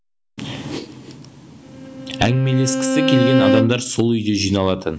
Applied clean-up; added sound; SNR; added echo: none; Bowed string instrument; 1 dB; none.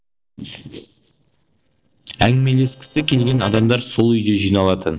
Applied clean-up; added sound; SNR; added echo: neural separator model SepFormer DNS4.